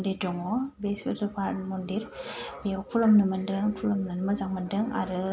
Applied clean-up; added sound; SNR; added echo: none; none; none; none.